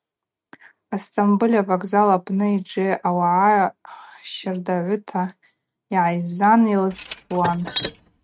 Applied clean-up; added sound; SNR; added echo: neural mask model RNNoise.